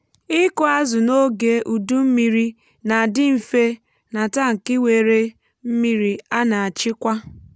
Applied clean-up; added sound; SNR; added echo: none; none; none; none.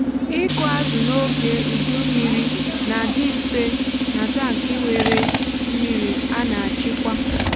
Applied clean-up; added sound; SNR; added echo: none; Tools; -5 dB; none.